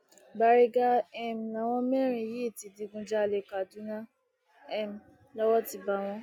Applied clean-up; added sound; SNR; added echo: none; none; none; none.